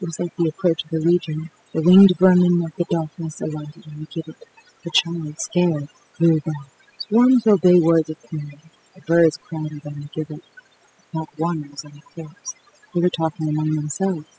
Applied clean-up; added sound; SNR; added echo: classical method spectral subtraction.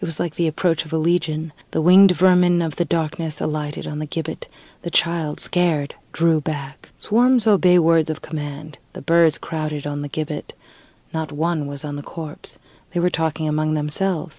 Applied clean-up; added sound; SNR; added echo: none; none; none; none.